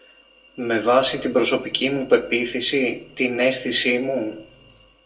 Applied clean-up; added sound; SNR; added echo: none; none; none; reverberation time 0.2 s.